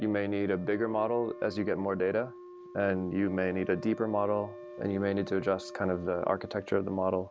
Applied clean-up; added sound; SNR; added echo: none; Wind instrument, woodwind instrument + Wind instrument, woodwind instrument; 15 dB; none.